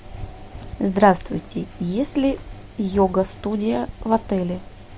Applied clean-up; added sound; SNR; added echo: none; Keys jangling; 17 dB; none.